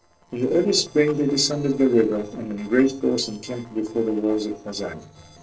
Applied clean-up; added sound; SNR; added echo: neural separator model SepFormer DNS4.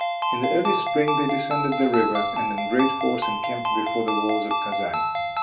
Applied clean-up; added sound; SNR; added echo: none; Ringtone; 0 dB; reverberation time 0.3 s.